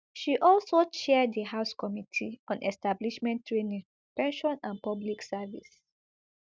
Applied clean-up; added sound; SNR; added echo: none; none; none; none.